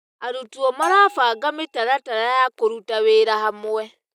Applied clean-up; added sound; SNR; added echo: neural mask model DeepFilterNet 3.